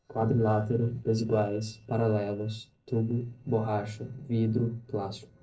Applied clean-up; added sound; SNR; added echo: neural separator model SepFormer DNS4.